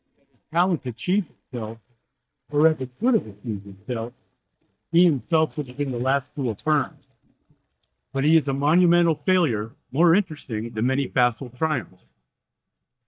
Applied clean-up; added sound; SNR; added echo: neural mask model DeepFilterNet 3.